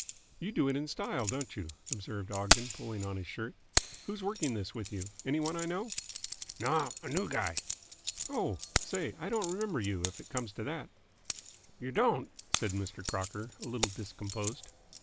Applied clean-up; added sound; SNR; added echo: none; Keys jangling; 2 dB; none.